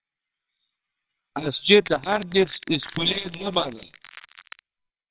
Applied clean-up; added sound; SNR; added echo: neural separator model SepFormer WHAMR!.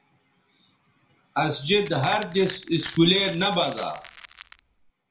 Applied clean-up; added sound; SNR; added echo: none; Crushing; 17 dB; reverberation time 0.3 s.